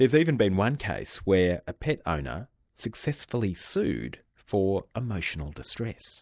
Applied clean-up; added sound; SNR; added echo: neural mask model DeepFilterNet 3.